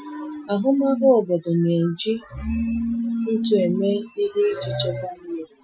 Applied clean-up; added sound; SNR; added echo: classical method Wiener filter.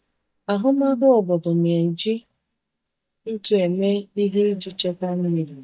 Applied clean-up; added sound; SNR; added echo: neural mask model DeepFilterNet 3.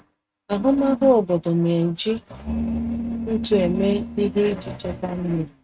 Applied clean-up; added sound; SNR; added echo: neural mask model RNNoise.